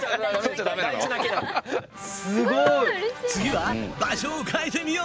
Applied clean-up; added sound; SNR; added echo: none; Mechanisms / Car; 15 dB; none.